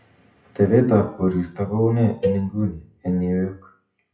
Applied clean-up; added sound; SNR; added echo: classical method WPE with log-MMSE.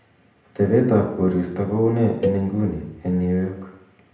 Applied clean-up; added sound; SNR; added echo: none; Cowbell; 9 dB; reverberation time 0.7 s.